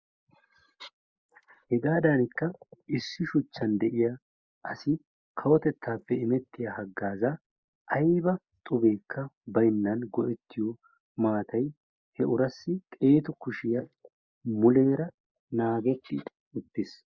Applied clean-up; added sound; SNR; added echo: neural mask model Resemble Enhance denoiser.